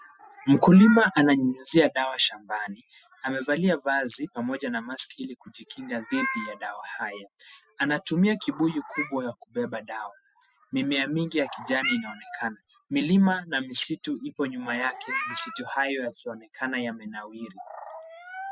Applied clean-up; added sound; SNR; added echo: classical method spectral subtraction.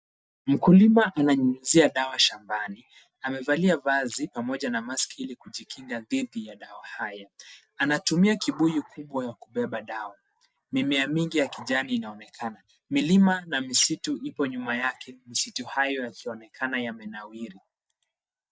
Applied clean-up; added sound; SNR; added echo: neural mask model DeepFilterNet 3.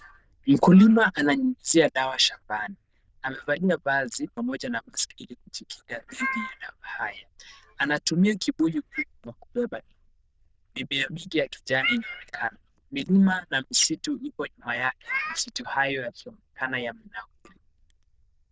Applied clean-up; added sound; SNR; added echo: neural diffusion model UNIVERSE++.